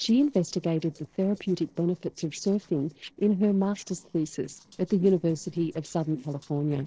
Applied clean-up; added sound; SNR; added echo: neural separator model SepFormer DNS4.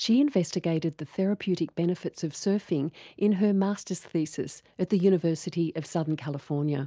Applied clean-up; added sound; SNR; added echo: none; none; none; none.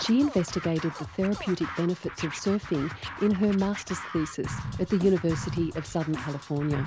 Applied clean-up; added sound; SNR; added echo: none; Scratching (performance technique); 10 dB; none.